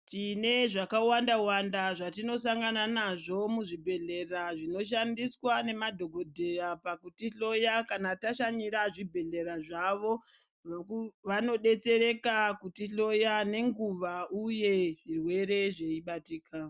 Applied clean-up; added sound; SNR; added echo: none; none; none; none.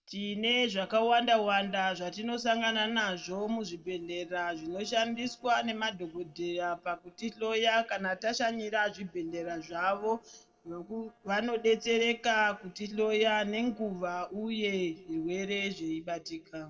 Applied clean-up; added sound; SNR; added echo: neural separator model SepFormer DNS4.